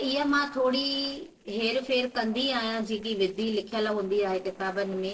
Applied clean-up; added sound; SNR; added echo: neural separator model SepFormer DNS4.